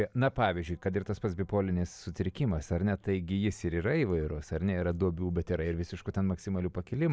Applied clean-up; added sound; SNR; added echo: none; none; none; none.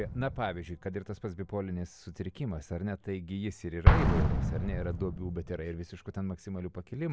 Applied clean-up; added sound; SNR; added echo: none; Explosion; -4 dB; none.